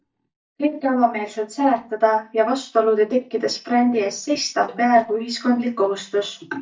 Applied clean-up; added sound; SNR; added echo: neural mask model DeepFilterNet 3.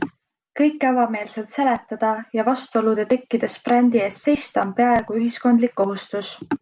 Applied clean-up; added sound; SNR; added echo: none; none; none; none.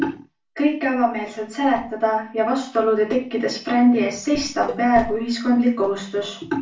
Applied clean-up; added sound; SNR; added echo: none; Cowbell; 16 dB; reverberation time 0.3 s.